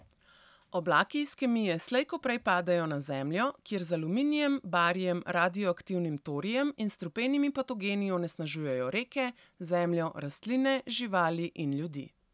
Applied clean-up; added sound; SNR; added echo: none; none; none; none.